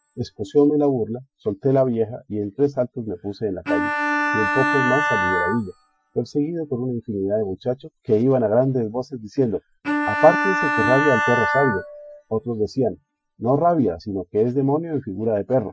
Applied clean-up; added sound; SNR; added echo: classical method Wiener filter.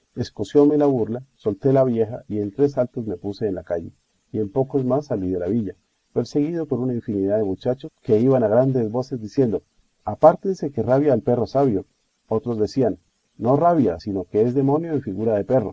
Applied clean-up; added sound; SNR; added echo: none; none; none; none.